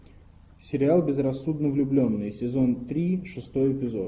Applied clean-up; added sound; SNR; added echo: none; none; none; none.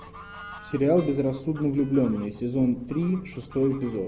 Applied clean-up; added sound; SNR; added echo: none; Acoustic guitar + Bird / Fowl; 19 dB; none.